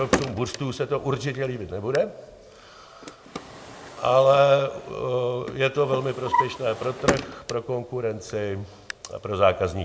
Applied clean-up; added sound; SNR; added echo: none; Drawer open or close; 8 dB; reverberation time 0.9 s.